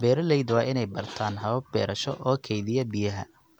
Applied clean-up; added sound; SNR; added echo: none; none; none; none.